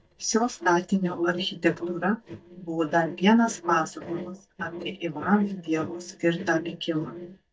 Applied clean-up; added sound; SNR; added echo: neural mask model DeepFilterNet 3.